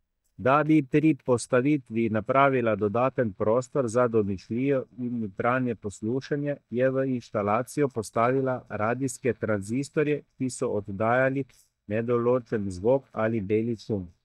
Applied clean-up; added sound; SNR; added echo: neural mask model DeepFilterNet 3.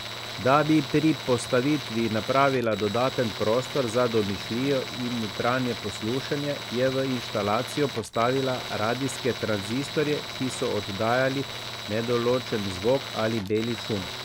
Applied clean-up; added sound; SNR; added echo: none; Tools; 9 dB; none.